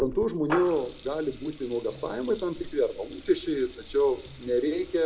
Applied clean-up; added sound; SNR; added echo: none; Water tap, faucet / Liquid; 13 dB; reverberation time 0.6 s.